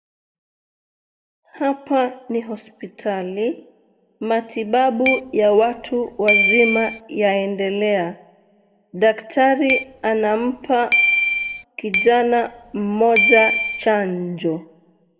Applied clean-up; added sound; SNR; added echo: none; Keyboard (musical); -1 dB; reverberation time 0.8 s.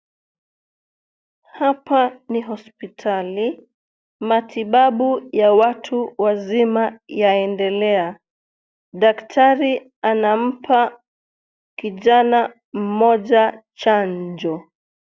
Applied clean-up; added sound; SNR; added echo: none; none; none; none.